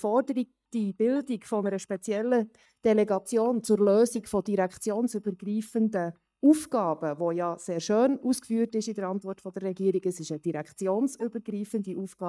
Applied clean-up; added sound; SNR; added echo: neural mask model DeepFilterNet 3.